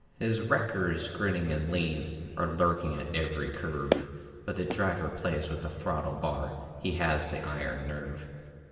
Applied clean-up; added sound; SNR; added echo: none; Walk, footsteps; 6 dB; reverberation time 2.3 s.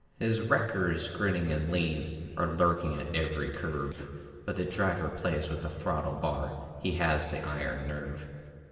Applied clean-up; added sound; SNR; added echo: neural separator model SepFormer DNS4.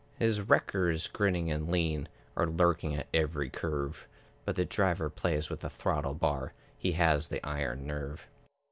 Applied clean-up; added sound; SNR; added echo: none; none; none; none.